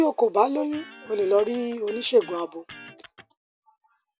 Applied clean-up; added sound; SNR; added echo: none; Electric guitar; 20 dB; none.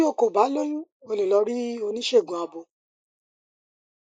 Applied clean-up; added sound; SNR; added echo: neural mask model Resemble Enhance denoiser.